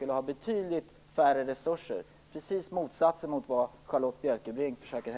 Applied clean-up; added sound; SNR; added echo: none; none; none; none.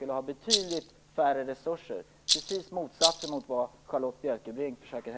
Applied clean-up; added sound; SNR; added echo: none; Rattle; -3 dB; none.